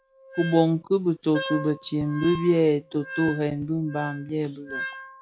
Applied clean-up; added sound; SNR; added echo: classical method log-MMSE.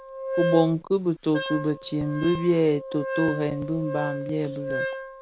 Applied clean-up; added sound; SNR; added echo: none; Wind instrument, woodwind instrument; 6 dB; none.